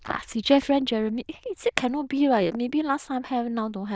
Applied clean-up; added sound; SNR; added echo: neural diffusion model UNIVERSE++.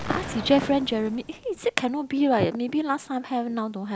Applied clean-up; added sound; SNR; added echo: none; Explosion; 16 dB; none.